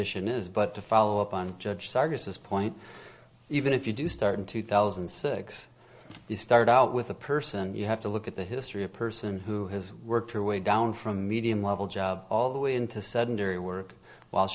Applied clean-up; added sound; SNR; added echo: none; none; none; none.